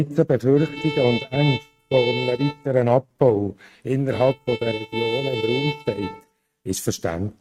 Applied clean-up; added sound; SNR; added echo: neural mask model RNNoise.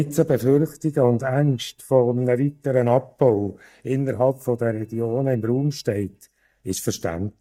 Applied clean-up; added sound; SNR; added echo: neural mask model DeepFilterNet 3.